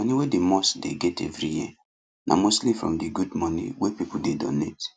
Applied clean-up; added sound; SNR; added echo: none; none; none; none.